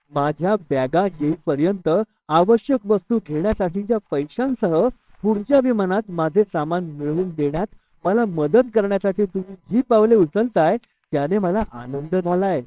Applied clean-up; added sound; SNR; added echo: neural separator model SepFormer WHAMR!.